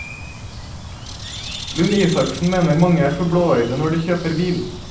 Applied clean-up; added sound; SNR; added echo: none; Bird; 12 dB; reverberation time 0.6 s.